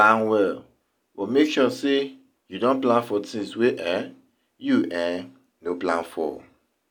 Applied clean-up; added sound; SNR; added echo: none; none; none; none.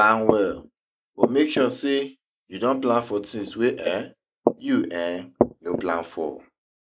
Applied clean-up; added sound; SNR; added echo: neural mask model Resemble Enhance denoiser.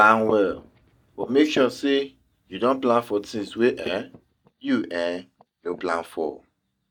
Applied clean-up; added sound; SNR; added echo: neural mask model DeepFilterNet 3.